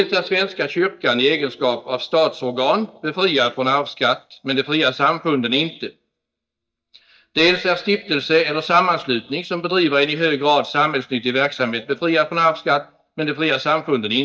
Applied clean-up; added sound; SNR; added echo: neural mask model DeepFilterNet 3.